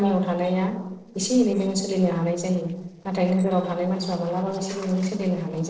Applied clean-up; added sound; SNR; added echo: neural separator model SepFormer DNS4.